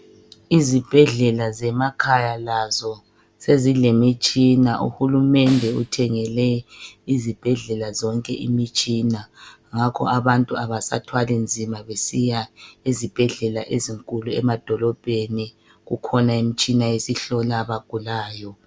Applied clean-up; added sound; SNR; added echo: none; Snare drum; 17 dB; none.